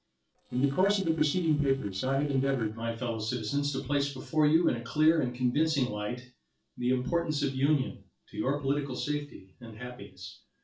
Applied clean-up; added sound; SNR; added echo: neural separator model SepFormer DNS4.